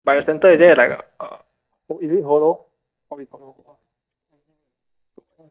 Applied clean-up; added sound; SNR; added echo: neural mask model DeepFilterNet 3.